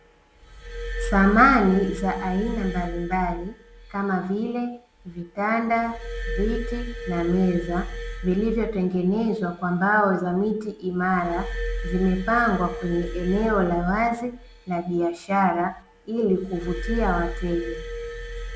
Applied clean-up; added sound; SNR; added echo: none; Glass; 9 dB; none.